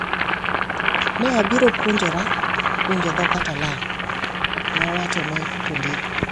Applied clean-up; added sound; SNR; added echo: none; Boiling; -3 dB; none.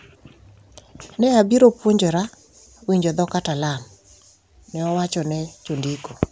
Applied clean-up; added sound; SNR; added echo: none; none; none; none.